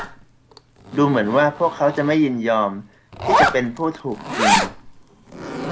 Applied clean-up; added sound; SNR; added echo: none; Zipper (clothing); 3 dB; none.